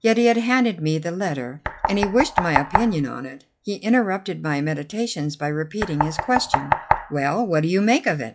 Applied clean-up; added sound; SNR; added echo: classical method log-MMSE.